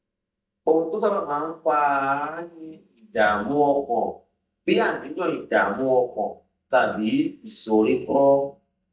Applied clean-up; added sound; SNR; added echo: neural mask model DeepFilterNet 3.